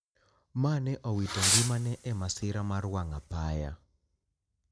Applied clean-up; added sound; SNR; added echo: none; Fireworks; -1 dB; none.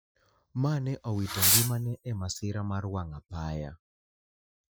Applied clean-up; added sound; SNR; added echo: classical method Wiener filter.